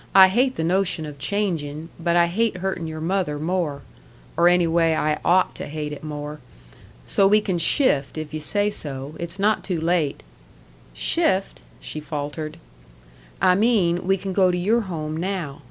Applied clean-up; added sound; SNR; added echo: none; none; none; none.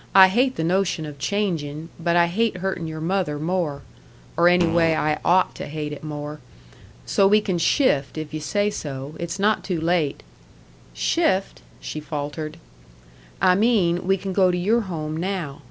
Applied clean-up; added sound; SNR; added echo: none; Fart; 10 dB; none.